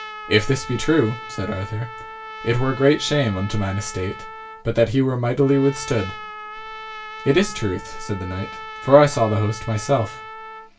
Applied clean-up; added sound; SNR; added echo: none; Trumpet; 14 dB; reverberation time 0.2 s.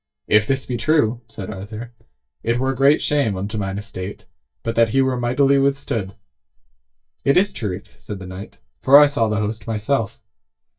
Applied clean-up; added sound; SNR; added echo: neural mask model DeepFilterNet 3.